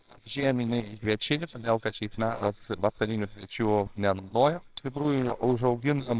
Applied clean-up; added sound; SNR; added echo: neural separator model SepFormer WHAMR!.